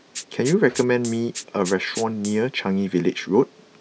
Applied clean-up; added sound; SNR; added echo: none; Rattle (instrument); 16 dB; none.